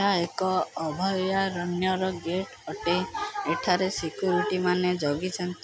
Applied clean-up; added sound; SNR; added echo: none; none; none; none.